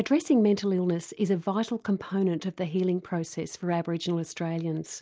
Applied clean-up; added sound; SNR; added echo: none; none; none; none.